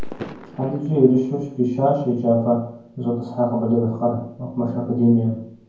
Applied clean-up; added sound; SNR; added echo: none; Fireworks; 17 dB; reverberation time 0.9 s.